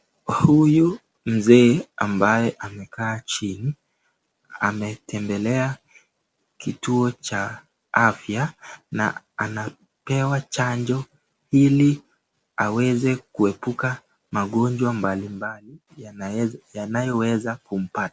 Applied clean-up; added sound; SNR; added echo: none; none; none; none.